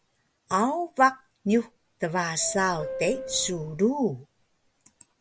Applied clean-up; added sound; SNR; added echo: none; Subway, metro, underground / Doorbell; 9 dB; none.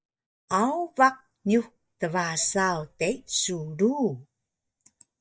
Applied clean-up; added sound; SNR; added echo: neural mask model DeepFilterNet 3.